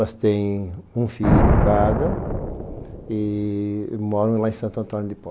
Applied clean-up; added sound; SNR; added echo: none; Thunder; 1 dB; none.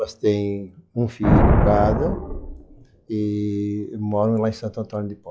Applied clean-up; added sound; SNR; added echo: classical method log-MMSE.